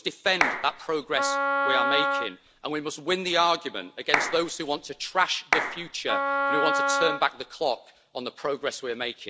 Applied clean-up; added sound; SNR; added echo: none; Clapping + Wind instrument, woodwind instrument; -1 dB; none.